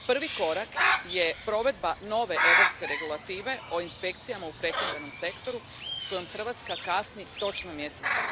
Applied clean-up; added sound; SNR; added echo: none; Bird; -1 dB; none.